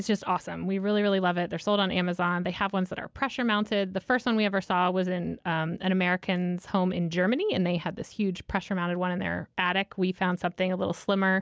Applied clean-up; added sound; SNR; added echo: none; none; none; none.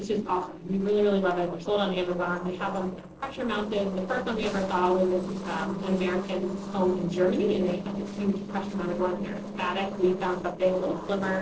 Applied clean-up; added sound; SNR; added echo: neural separator model SepFormer DNS4.